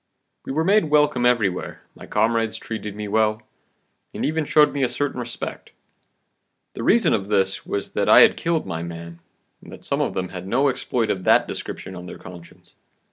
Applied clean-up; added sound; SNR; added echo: none; none; none; none.